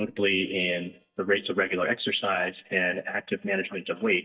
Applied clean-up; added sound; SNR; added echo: neural mask model DeepFilterNet 3.